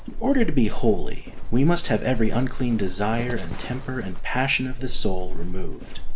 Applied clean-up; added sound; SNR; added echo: none; Livestock, farm animals, working animals; -3 dB; none.